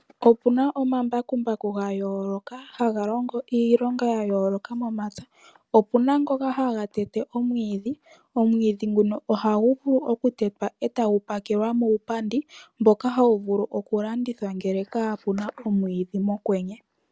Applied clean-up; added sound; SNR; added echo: none; none; none; none.